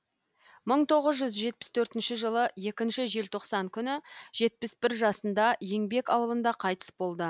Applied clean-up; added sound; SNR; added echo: none; none; none; none.